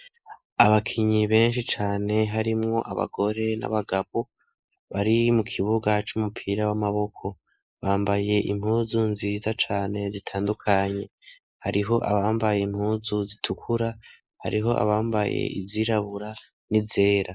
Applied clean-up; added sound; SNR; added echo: neural mask model Resemble Enhance denoiser.